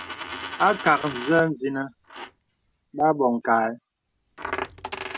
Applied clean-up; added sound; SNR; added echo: none; Coin (dropping); 12 dB; none.